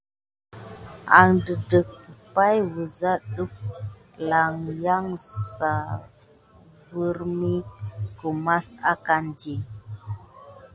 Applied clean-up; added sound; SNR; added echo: none; none; none; none.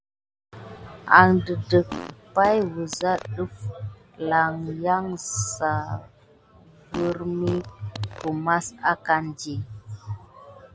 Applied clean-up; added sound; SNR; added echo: none; Fart; 13 dB; none.